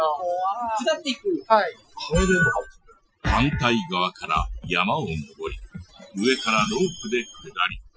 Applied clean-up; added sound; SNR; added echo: classical method Wiener filter.